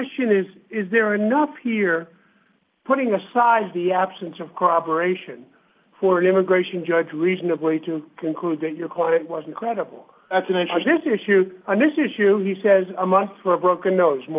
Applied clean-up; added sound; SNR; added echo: none; none; none; none.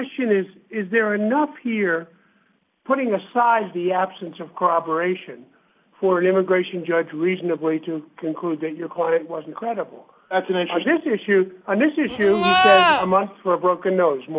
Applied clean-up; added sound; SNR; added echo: none; Livestock, farm animals, working animals; -4 dB; none.